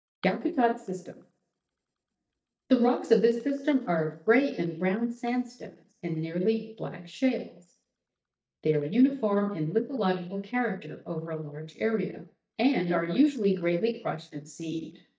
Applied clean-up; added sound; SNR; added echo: neural mask model DeepFilterNet 3.